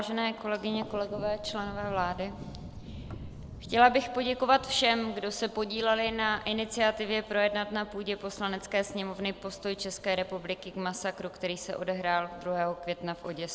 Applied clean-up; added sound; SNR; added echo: none; Thunder; 17 dB; none.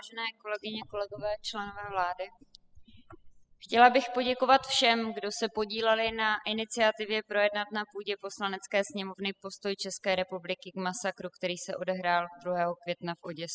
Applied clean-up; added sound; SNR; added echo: classical method spectral subtraction.